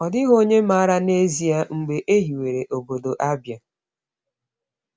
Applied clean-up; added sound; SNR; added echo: none; none; none; none.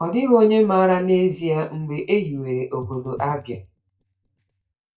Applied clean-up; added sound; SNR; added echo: neural mask model DeepFilterNet 3.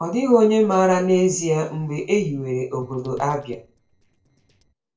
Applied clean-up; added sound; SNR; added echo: neural separator model SepFormer DNS4.